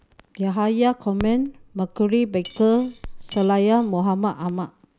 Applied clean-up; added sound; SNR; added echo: none; Cutlery, silverware / Dishes, pots, and pans + Crackle; 19 dB; none.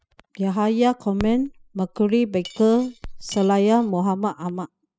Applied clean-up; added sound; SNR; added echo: classical method spectral subtraction.